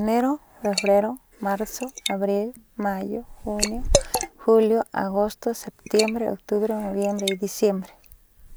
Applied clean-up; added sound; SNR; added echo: none; Liquid; 8 dB; none.